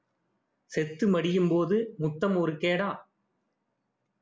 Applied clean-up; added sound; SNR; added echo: none; none; none; none.